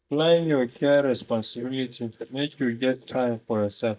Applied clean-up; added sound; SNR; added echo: neural mask model DeepFilterNet 3.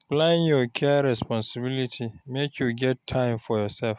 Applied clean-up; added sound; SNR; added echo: none; none; none; none.